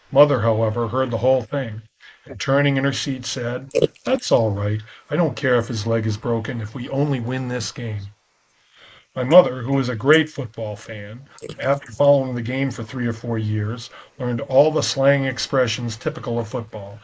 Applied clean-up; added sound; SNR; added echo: neural mask model Resemble Enhance denoiser.